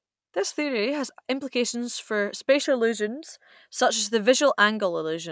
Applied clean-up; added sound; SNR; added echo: none; none; none; none.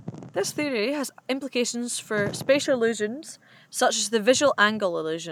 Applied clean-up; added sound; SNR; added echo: none; Wind / Fire; 18 dB; none.